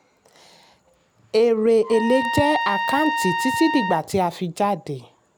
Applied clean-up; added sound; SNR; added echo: none; Trumpet; 5 dB; none.